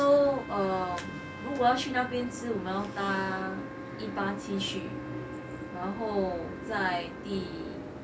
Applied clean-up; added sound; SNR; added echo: none; Trumpet; 17 dB; none.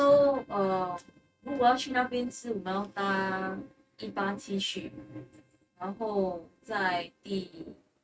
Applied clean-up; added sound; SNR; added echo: neural mask model RNNoise.